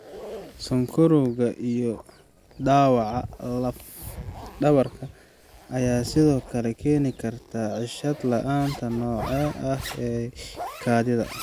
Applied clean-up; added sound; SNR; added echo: none; Zipper (clothing); 18 dB; none.